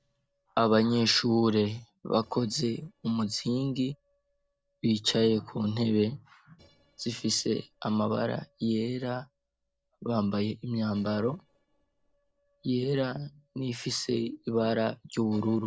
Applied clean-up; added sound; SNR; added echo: neural separator model SepFormer DNS4.